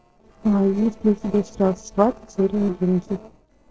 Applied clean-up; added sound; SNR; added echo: neural separator model SepFormer DNS4.